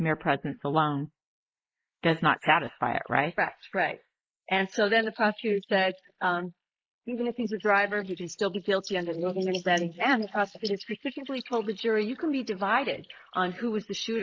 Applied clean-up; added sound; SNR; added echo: neural mask model Resemble Enhance denoiser.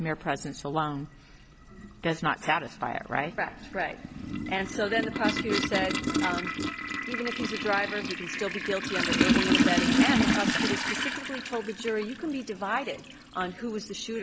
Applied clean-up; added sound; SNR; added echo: none; Toilet flush; -2 dB; none.